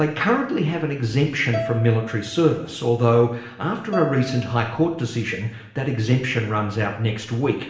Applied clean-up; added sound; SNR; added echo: none; Bowed string instrument; 12 dB; reverberation time 0.7 s.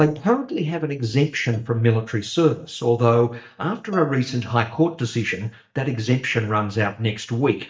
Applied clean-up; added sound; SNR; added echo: neural mask model DeepFilterNet 3.